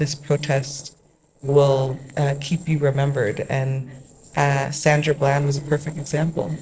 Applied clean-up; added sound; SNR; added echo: neural separator model SepFormer DNS4.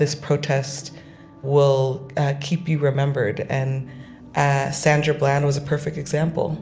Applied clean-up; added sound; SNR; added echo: none; none; none; none.